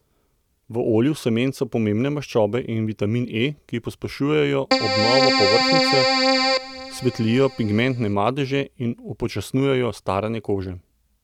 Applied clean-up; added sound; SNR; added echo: none; Keyboard (musical); -2 dB; none.